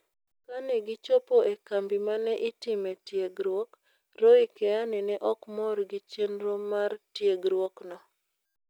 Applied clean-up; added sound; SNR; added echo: none; none; none; none.